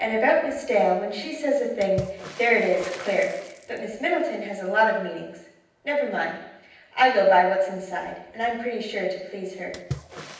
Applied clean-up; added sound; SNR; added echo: none; Water / Splash, splatter; 18 dB; reverberation time 0.9 s.